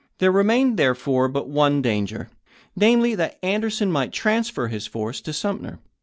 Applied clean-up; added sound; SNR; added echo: none; none; none; none.